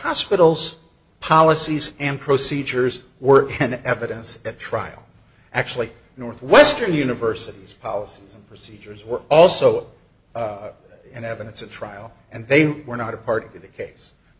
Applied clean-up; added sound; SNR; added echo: none; none; none; none.